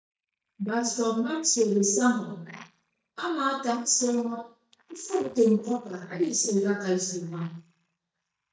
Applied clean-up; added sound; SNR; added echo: neural mask model DeepFilterNet 3.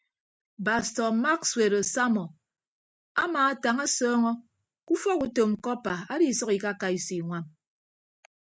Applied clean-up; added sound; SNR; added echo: none; none; none; none.